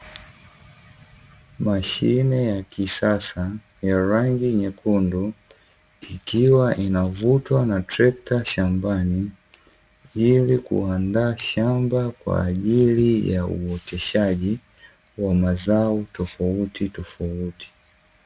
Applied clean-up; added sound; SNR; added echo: none; none; none; none.